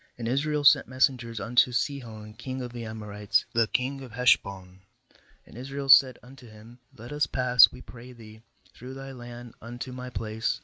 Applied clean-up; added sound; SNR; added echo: none; none; none; none.